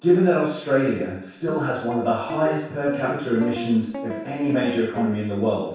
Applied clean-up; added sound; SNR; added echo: none; Guitar; 12 dB; reverberation time 0.7 s.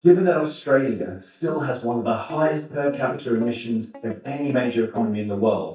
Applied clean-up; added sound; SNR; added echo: neural mask model DeepFilterNet 3.